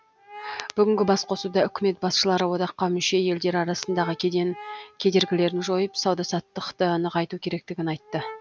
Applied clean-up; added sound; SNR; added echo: none; Brass instrument; 20 dB; none.